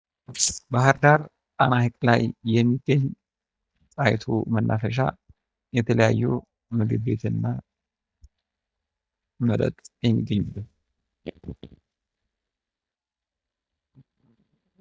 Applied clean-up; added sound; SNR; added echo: neural mask model DeepFilterNet 3.